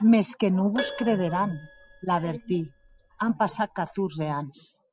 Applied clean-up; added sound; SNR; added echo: none; Keyboard (musical); 15 dB; none.